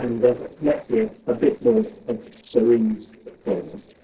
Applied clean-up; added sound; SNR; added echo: neural separator model SepFormer DNS4.